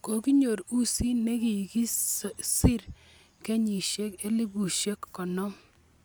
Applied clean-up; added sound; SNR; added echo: none; none; none; none.